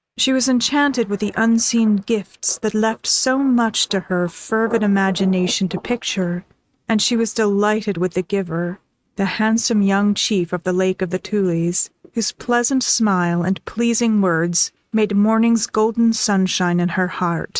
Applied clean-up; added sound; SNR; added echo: neural mask model RNNoise.